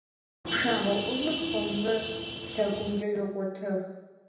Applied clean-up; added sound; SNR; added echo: none; Vehicle horn, car horn, honking; 3 dB; reverberation time 0.9 s.